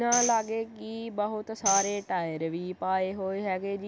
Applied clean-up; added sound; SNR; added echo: none; Tambourine; 6 dB; none.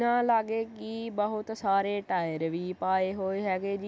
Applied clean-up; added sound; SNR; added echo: none; none; none; none.